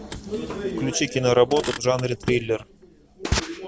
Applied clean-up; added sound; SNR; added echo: none; Motor vehicle (road); 15 dB; none.